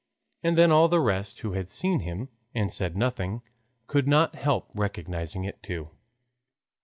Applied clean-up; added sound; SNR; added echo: none; none; none; none.